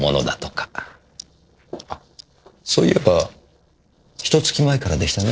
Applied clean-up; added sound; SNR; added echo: neural separator model SepFormer DNS4.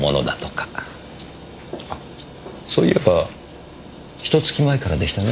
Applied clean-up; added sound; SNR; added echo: none; Engine / Boat, Water vehicle; 19 dB; none.